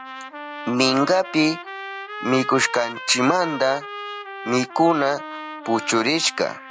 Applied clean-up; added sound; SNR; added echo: none; Trumpet; 12 dB; none.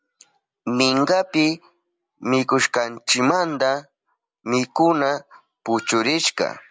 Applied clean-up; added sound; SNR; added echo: none; none; none; none.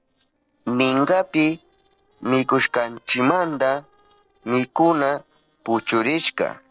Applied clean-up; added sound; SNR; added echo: neural separator model SepFormer DNS4.